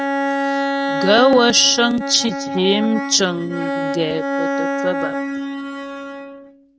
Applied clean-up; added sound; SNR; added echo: neural mask model RNNoise.